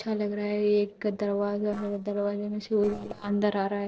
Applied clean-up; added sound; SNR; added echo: neural separator model SepFormer DNS4.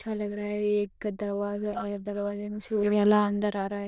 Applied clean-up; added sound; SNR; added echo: neural diffusion model UNIVERSE++.